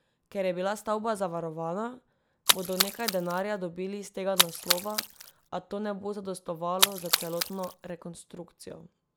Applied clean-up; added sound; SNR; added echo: none; Splash, splatter; -5 dB; none.